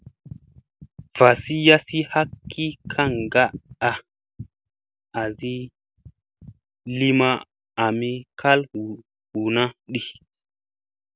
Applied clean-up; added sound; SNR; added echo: none; none; none; none.